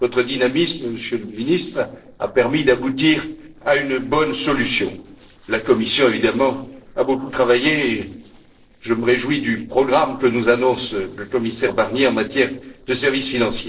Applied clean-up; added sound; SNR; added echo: neural separator model SepFormer DNS4.